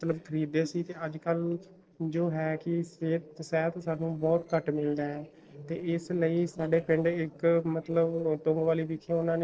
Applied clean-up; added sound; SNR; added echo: neural separator model SepFormer DNS4.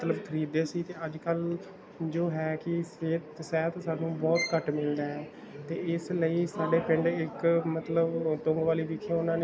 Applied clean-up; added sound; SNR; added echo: none; Bowed string instrument; 10 dB; none.